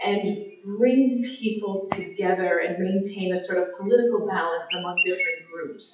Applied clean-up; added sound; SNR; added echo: classical method WPE with log-MMSE.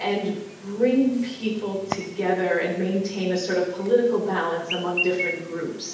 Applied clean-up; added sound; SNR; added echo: none; Chirp, tweet; 11 dB; reverberation time 0.9 s.